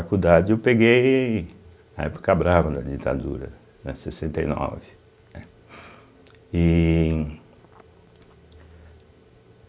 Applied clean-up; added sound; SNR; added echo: none; none; none; none.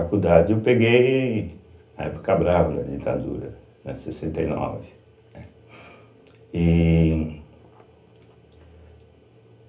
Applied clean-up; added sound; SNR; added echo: none; none; none; reverberation time 0.3 s.